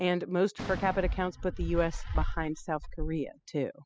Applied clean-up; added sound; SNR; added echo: classical method spectral subtraction.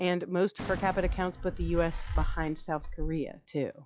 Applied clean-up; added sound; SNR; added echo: classical method log-MMSE.